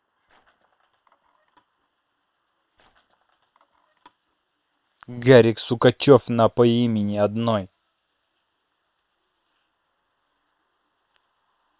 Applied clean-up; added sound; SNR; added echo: neural separator model SepFormer WHAM!.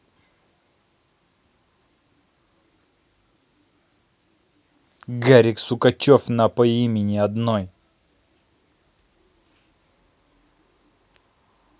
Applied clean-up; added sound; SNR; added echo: none; none; none; none.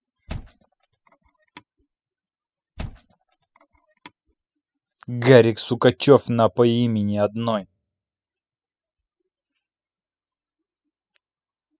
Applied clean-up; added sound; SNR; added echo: classical method spectral subtraction.